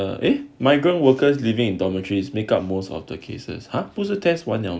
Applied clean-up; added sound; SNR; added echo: none; none; none; none.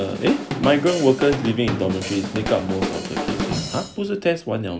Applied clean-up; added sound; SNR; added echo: none; Drum kit; 6 dB; none.